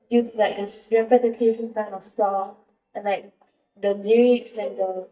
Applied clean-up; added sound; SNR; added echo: neural mask model DeepFilterNet 3.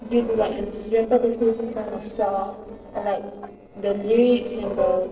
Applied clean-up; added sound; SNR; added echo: neural separator model SepFormer DNS4.